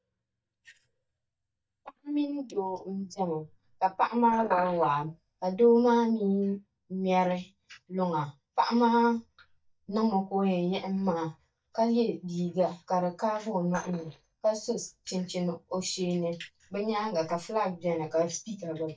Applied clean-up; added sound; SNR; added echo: neural mask model DeepFilterNet 3.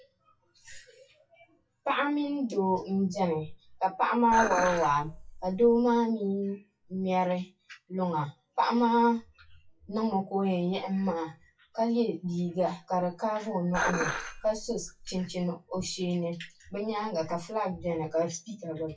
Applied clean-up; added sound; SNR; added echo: classical method WPE with log-MMSE.